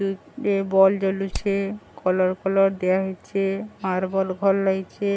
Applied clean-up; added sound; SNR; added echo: none; Hammer; 8 dB; none.